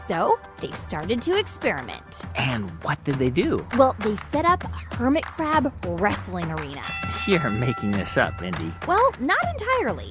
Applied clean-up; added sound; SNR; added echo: none; none; none; none.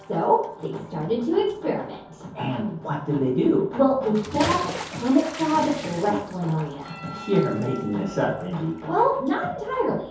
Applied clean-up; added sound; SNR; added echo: none; Bathtub (filling or washing) / Splash, splatter; 16 dB; reverberation time 0.6 s.